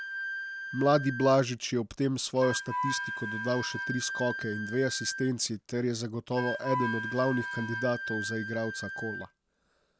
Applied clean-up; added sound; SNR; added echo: none; Wind instrument, woodwind instrument; 7 dB; none.